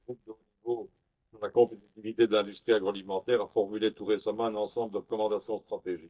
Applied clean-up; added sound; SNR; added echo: neural mask model DeepFilterNet 3.